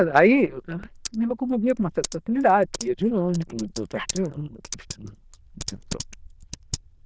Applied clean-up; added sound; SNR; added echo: neural diffusion model UNIVERSE++.